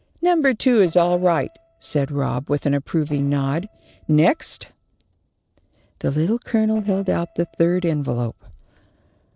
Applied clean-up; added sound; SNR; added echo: neural separator model SepFormer DNS4.